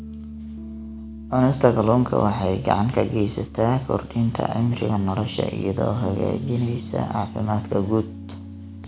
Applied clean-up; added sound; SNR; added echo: none; Piano; 13 dB; none.